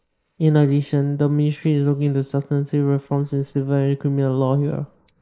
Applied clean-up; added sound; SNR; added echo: neural mask model Resemble Enhance denoiser.